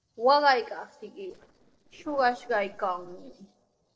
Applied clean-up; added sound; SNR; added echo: neural separator model SepFormer DNS4.